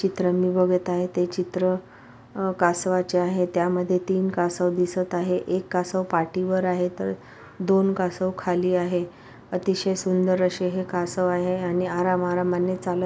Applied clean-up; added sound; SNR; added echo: none; none; none; none.